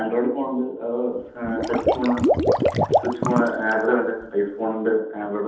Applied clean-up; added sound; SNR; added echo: none; Water / Liquid; -1 dB; reverberation time 0.8 s.